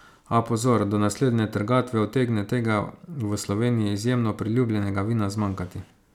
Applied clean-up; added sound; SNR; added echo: none; none; none; none.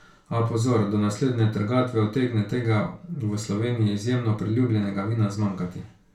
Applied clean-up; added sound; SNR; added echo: none; none; none; reverberation time 0.3 s.